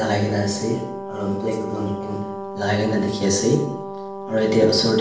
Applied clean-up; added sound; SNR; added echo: none; Brass instrument; 10 dB; reverberation time 0.6 s.